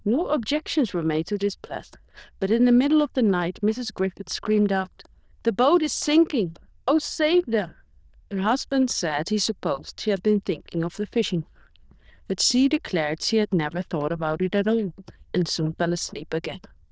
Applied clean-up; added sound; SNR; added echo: neural diffusion model UNIVERSE++.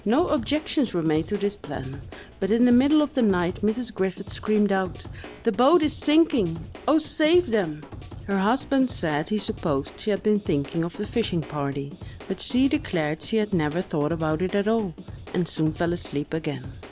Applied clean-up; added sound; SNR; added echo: none; Drum / Drum kit; 16 dB; none.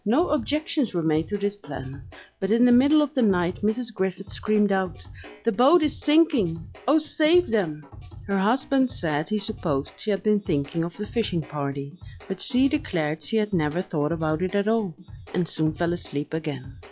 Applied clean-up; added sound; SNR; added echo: classical method log-MMSE.